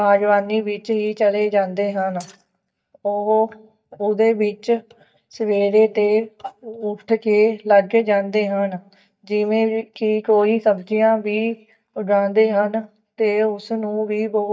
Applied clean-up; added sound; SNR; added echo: neural mask model DeepFilterNet 3.